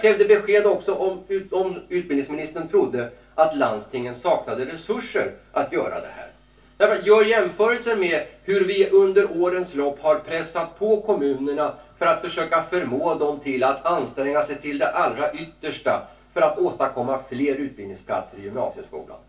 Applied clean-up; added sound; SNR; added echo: none; none; none; reverberation time 0.3 s.